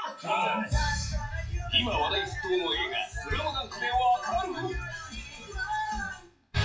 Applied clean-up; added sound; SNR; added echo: classical method WPE with log-MMSE.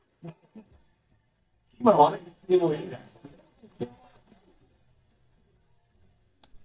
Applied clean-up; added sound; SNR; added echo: neural mask model DeepFilterNet 3.